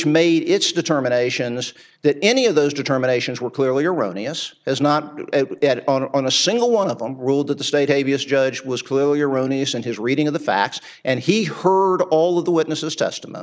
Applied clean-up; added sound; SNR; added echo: none; none; none; none.